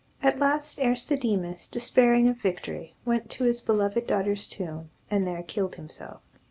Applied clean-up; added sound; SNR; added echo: none; none; none; none.